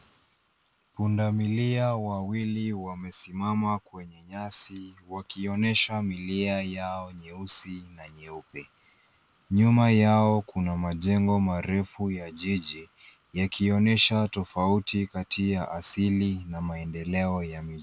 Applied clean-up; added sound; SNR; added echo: none; none; none; none.